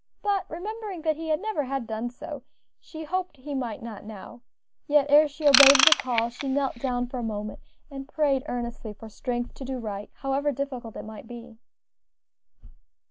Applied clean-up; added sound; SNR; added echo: none; Ratchet, pawl / Tools; -4 dB; none.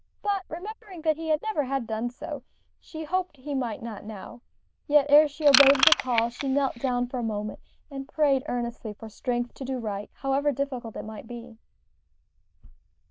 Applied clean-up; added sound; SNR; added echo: neural diffusion model UNIVERSE++.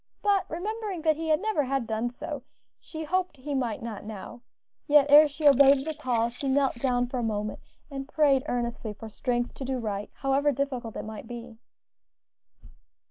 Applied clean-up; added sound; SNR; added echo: neural mask model Resemble Enhance denoiser.